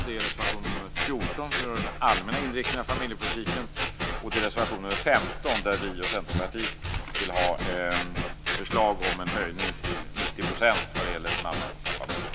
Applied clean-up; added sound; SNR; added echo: none; Scissors; 1 dB; none.